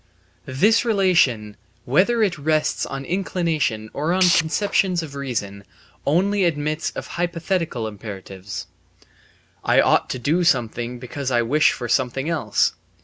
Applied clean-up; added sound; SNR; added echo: none; Tools; 2 dB; none.